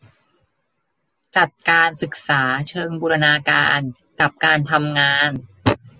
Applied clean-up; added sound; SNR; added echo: none; none; none; none.